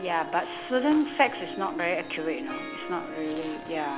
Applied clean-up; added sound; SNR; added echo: none; Harp; 9 dB; none.